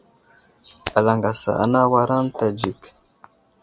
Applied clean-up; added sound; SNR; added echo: none; Hands; 17 dB; none.